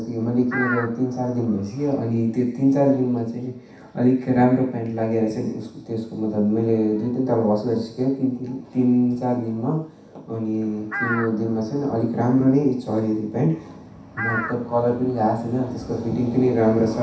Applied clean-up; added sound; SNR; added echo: none; Crow; 11 dB; reverberation time 0.7 s.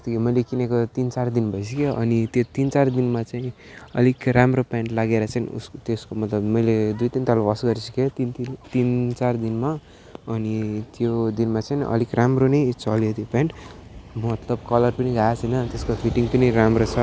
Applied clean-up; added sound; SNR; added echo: none; none; none; none.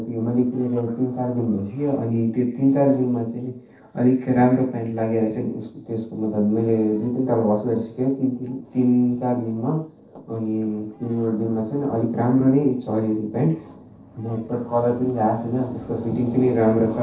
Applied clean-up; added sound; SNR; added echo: neural separator model SepFormer DNS4.